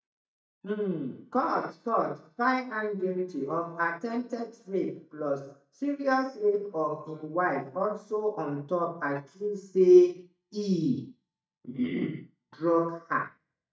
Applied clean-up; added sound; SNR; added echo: neural mask model DeepFilterNet 3.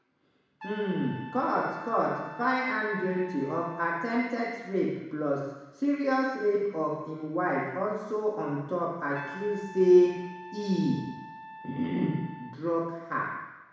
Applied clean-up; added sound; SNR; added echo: none; Trumpet; 16 dB; reverberation time 1.1 s.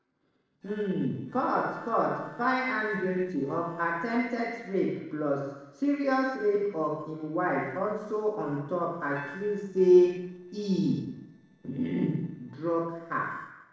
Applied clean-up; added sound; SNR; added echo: neural separator model SepFormer DNS4.